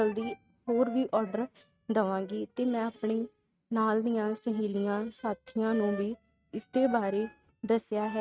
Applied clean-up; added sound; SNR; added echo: neural mask model RNNoise.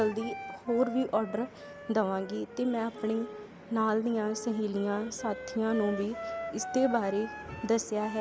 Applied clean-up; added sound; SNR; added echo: none; Wind instrument, woodwind instrument; 12 dB; none.